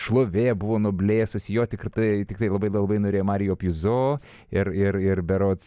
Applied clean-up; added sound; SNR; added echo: none; none; none; none.